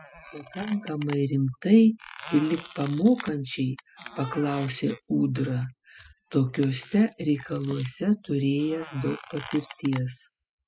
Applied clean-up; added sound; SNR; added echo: classical method spectral subtraction.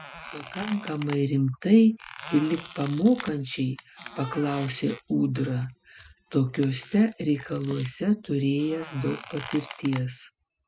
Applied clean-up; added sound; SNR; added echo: none; Squeak; 17 dB; none.